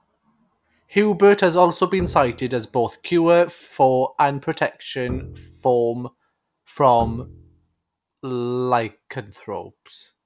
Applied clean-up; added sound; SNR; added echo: none; Bowed string instrument; 15 dB; none.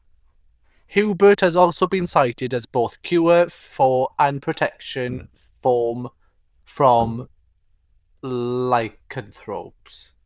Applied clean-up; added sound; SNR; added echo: neural diffusion model UNIVERSE++.